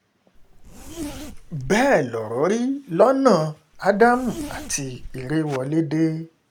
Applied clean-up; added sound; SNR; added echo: none; Zipper (clothing); 14 dB; none.